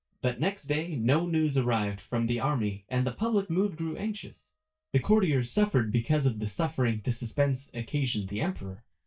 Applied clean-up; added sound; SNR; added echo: neural mask model DeepFilterNet 3.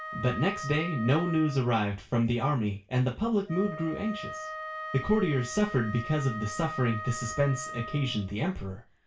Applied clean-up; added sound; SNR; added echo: none; Wind instrument, woodwind instrument; 11 dB; reverberation time 0.2 s.